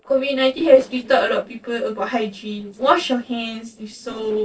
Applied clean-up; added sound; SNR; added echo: neural separator model SepFormer DNS4.